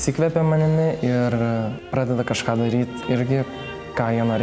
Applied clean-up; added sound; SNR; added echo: none; none; none; none.